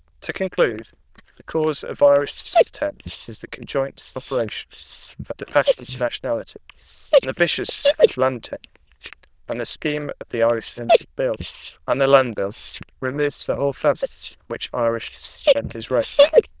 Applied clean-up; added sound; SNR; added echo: neural diffusion model UNIVERSE++.